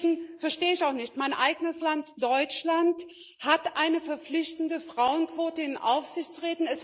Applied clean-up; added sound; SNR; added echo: neural mask model Resemble Enhance denoiser.